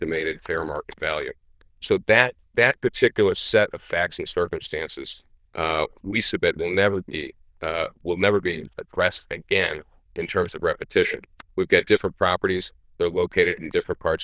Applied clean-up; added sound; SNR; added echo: neural diffusion model UNIVERSE++.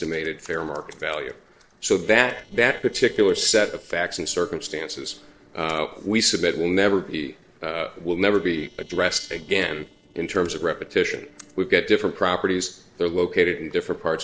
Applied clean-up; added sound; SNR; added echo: neural separator model SepFormer DNS4.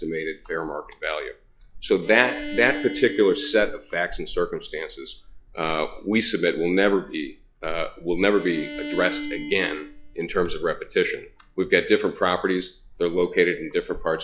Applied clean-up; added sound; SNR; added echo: classical method log-MMSE.